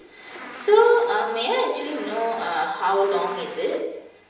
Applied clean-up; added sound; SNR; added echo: none; Insect; 17 dB; reverberation time 0.8 s.